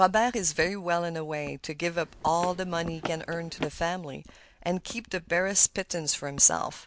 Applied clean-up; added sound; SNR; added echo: none; Run; 11 dB; none.